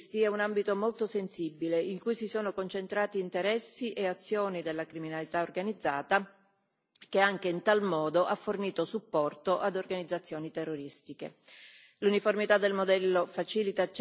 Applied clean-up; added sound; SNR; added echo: none; none; none; none.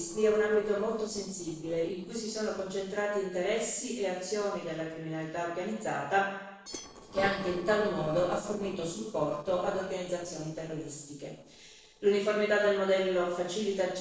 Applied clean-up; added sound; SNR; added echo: neural separator model SepFormer DNS4.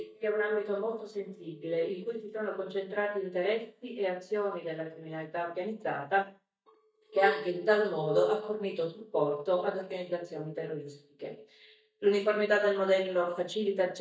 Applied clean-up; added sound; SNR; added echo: neural mask model DeepFilterNet 3.